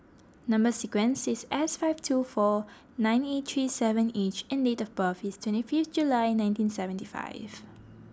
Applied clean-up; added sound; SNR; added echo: none; none; none; none.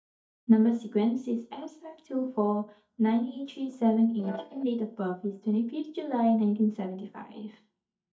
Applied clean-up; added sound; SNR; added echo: neural mask model DeepFilterNet 3.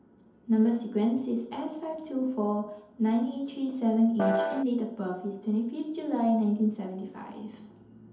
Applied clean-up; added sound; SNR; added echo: none; Piano; -2 dB; reverberation time 2.2 s.